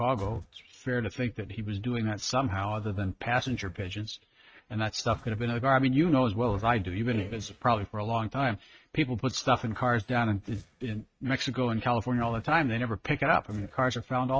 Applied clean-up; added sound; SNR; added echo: neural mask model RNNoise.